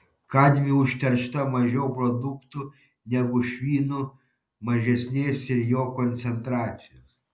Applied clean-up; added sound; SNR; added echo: none; none; none; none.